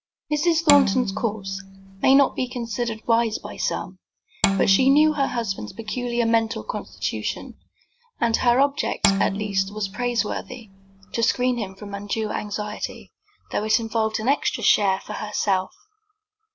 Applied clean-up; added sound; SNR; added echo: none; Bowed string instrument; 7 dB; none.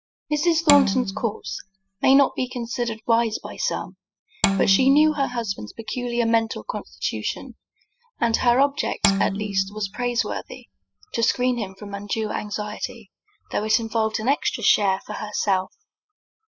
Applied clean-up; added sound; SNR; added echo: classical method spectral subtraction.